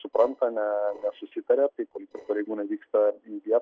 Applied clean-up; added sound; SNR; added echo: neural separator model SepFormer DNS4.